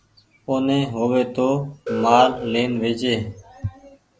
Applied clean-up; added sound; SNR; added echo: none; Alarm; 10 dB; none.